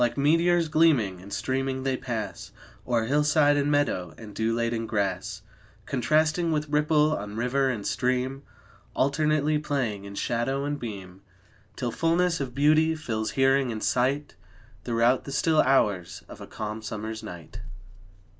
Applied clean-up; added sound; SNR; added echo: none; none; none; none.